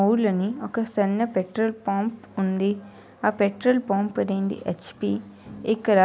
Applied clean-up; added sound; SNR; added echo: none; none; none; none.